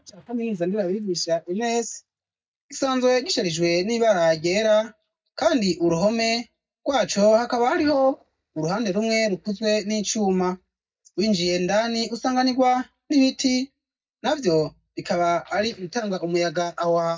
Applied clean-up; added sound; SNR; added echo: neural mask model DeepFilterNet 3.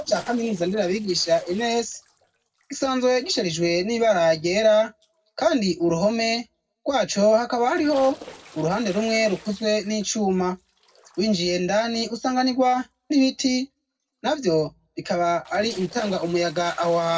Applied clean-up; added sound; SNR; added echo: neural separator model SepFormer DNS4.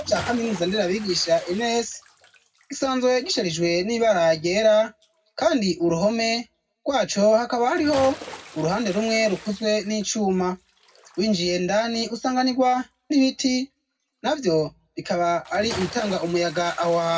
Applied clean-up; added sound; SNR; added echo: none; Bathtub (filling or washing) / Splash, splatter; 19 dB; reverberation time 0.4 s.